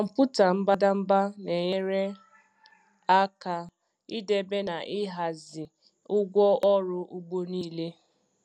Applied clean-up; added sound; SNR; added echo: none; none; none; none.